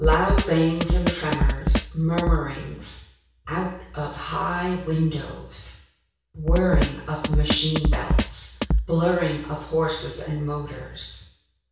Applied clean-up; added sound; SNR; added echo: none; Drum kit; 0 dB; reverberation time 0.6 s.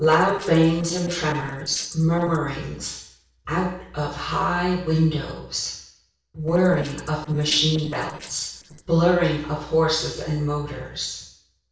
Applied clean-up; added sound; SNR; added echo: neural separator model SepFormer DNS4.